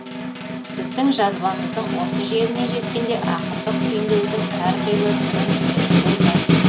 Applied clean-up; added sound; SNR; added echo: none; Snare drum; -3 dB; none.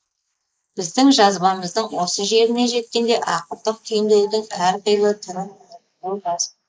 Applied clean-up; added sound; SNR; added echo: neural mask model Resemble Enhance denoiser.